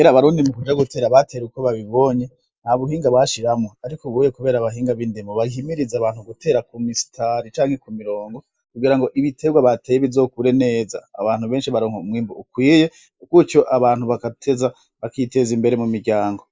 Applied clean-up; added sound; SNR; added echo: neural mask model Resemble Enhance denoiser.